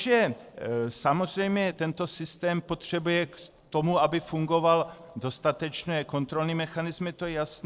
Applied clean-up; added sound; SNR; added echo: neural separator model SepFormer DNS4.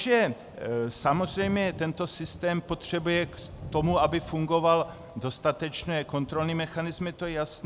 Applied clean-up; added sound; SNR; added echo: none; Thunder / Rain; 16 dB; none.